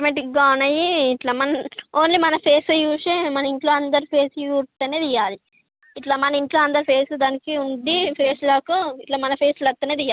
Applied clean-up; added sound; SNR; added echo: none; none; none; none.